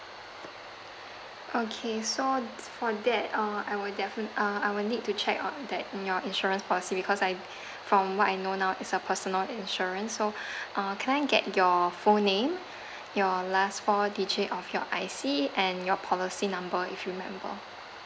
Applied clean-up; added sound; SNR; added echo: none; none; none; none.